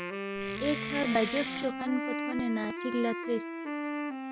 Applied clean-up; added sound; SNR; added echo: none; Wood + Wind instrument, woodwind instrument; 2 dB; none.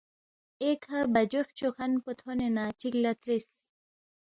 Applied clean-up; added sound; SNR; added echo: none; none; none; none.